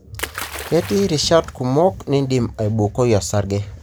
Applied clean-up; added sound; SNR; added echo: none; Splash, splatter; 16 dB; none.